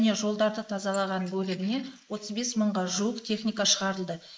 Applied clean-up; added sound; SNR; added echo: neural mask model Resemble Enhance denoiser.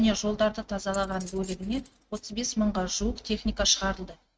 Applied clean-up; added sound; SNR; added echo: neural mask model RNNoise.